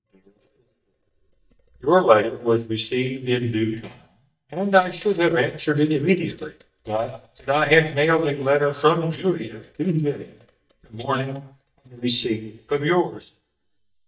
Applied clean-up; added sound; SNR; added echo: neural mask model DeepFilterNet 3.